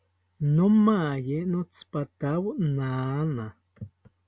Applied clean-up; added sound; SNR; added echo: none; none; none; none.